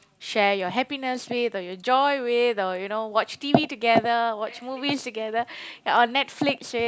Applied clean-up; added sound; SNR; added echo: none; none; none; none.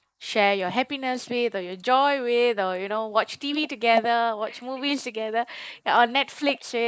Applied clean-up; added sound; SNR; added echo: neural mask model Resemble Enhance denoiser.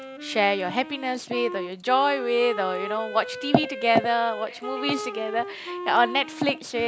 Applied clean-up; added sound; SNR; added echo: none; Wind instrument, woodwind instrument; 10 dB; none.